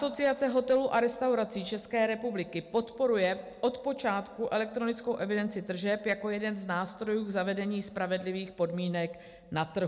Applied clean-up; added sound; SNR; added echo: none; none; none; none.